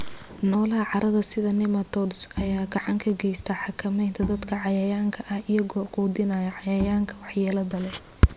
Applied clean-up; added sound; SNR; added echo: none; Bowed string instrument; 12 dB; none.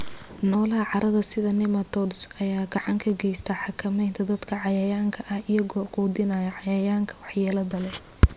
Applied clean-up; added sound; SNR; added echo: none; none; none; none.